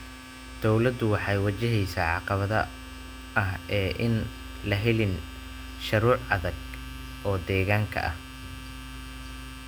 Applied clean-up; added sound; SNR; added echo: none; Domestic sounds, home sounds; 16 dB; none.